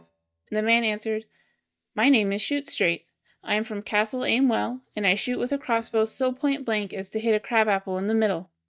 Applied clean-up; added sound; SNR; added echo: neural mask model DeepFilterNet 3.